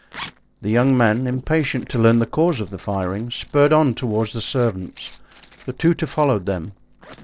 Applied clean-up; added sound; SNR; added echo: neural separator model SepFormer DNS4.